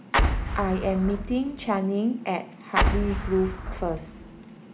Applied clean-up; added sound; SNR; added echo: none; Explosion; 0 dB; none.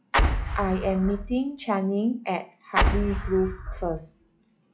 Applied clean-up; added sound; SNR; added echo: classical method log-MMSE.